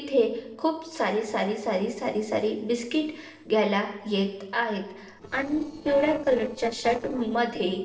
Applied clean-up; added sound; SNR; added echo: neural separator model SepFormer DNS4.